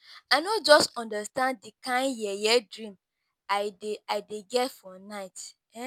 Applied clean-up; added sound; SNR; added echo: none; none; none; none.